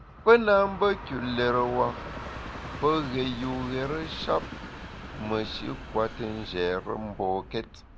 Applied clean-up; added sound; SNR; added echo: none; Train; 12 dB; none.